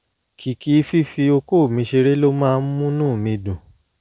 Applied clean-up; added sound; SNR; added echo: none; none; none; none.